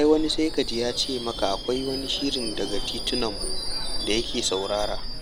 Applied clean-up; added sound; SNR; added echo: none; Screech / Subway, metro, underground; 3 dB; none.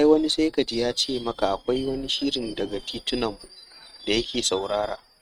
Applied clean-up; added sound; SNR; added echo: neural mask model RNNoise.